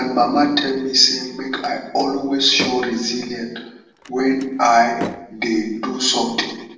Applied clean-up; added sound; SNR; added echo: none; Slam; 14 dB; reverberation time 0.7 s.